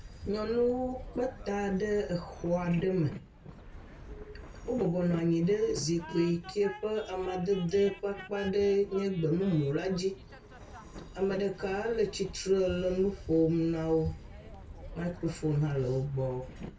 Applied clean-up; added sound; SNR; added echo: none; Train; 15 dB; reverberation time 0.2 s.